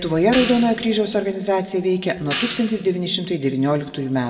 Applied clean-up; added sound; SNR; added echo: none; Hi-hat; 9 dB; reverberation time 1.7 s.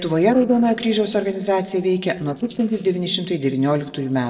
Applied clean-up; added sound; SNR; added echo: neural separator model SepFormer DNS4.